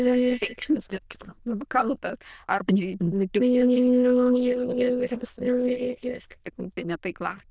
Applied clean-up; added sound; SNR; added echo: neural diffusion model UNIVERSE++.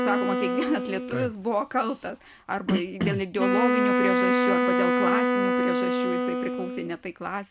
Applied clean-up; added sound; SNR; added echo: none; Wind instrument, woodwind instrument; -3 dB; none.